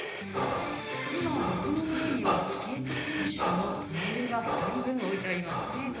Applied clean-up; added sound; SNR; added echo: none; Breathing; 2 dB; reverberation time 1.0 s.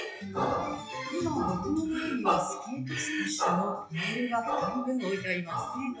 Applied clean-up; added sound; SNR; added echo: classical method WPE with log-MMSE.